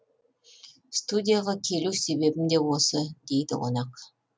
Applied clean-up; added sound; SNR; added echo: none; none; none; none.